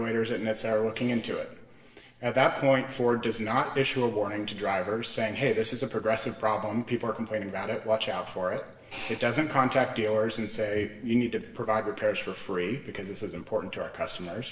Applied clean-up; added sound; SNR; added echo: neural separator model SepFormer DNS4.